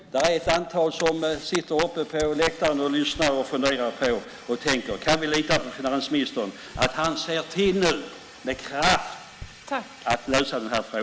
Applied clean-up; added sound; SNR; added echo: none; Fire + Walk, footsteps; 18 dB; none.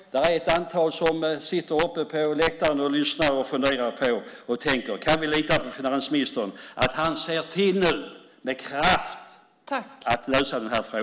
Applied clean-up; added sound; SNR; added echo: none; none; none; none.